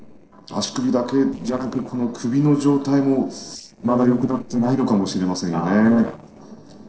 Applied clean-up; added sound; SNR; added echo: neural separator model SepFormer DNS4.